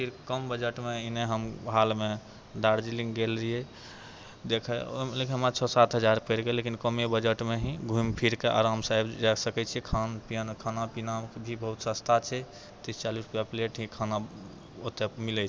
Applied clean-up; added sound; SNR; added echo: none; none; none; none.